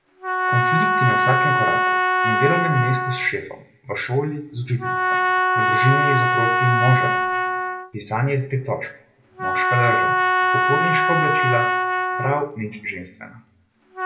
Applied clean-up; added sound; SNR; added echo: none; Trumpet; -3 dB; reverberation time 0.5 s.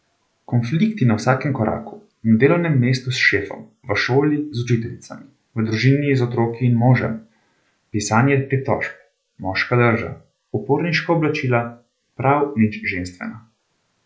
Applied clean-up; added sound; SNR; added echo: none; none; none; none.